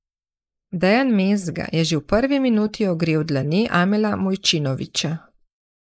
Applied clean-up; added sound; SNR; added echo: neural mask model Resemble Enhance denoiser.